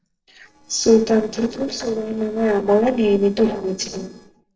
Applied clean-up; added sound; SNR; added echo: neural separator model SepFormer DNS4.